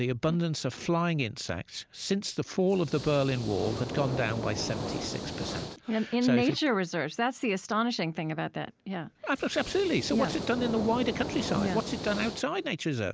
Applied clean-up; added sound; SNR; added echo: none; Hiss; 7 dB; none.